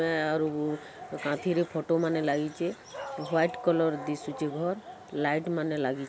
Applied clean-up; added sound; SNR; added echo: none; Dog; 15 dB; none.